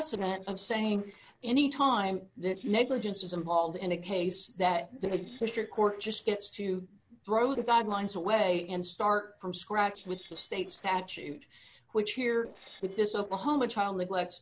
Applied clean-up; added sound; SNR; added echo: neural separator model SepFormer DNS4.